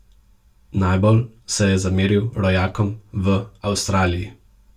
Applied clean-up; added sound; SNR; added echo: none; none; none; reverberation time 0.2 s.